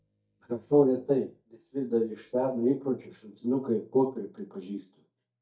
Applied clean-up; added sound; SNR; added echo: neural mask model DeepFilterNet 3.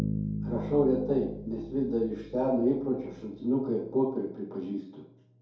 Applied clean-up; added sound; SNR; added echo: none; Bass guitar; 9 dB; reverberation time 2.3 s.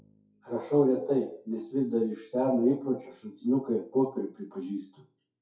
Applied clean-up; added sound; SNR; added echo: classical method WPE with log-MMSE.